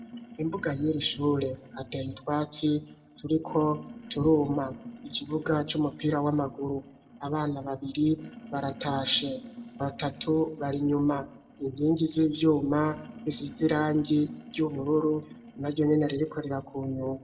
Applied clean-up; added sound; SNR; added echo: none; Sink (filling or washing); 18 dB; reverberation time 0.5 s.